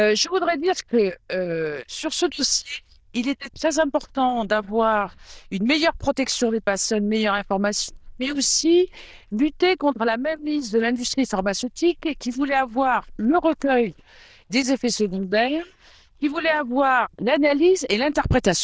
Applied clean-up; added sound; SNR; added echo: neural diffusion model UNIVERSE++.